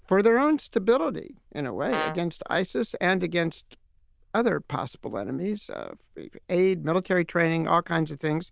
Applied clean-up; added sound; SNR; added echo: neural diffusion model UNIVERSE++.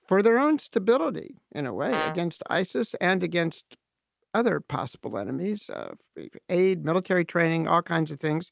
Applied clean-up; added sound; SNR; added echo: none; Brass instrument; 6 dB; none.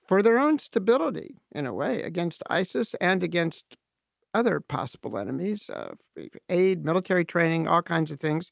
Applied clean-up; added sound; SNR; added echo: none; none; none; none.